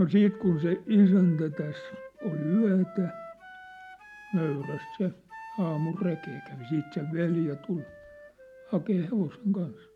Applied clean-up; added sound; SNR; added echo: none; Wind instrument, woodwind instrument; 18 dB; none.